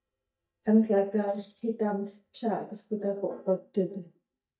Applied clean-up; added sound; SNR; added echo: neural mask model DeepFilterNet 3.